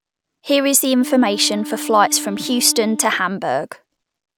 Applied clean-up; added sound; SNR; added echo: none; Wind instrument, woodwind instrument; 13 dB; none.